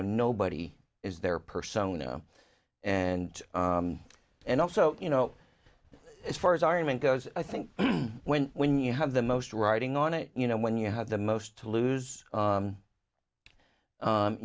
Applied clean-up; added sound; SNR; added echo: none; none; none; none.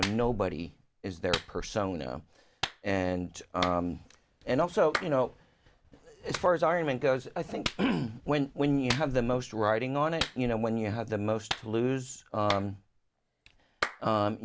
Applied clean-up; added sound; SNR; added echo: none; Clapping; 10 dB; none.